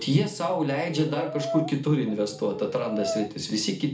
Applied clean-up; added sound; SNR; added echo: none; Brass instrument; 8 dB; reverberation time 0.4 s.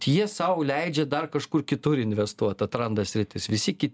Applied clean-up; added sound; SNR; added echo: none; none; none; none.